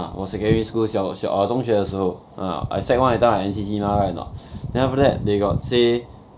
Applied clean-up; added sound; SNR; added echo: none; none; none; none.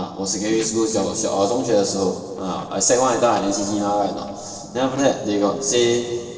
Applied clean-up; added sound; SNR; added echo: neural separator model SepFormer DNS4.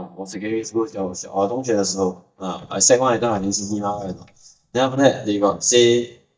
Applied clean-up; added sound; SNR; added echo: neural mask model DeepFilterNet 3.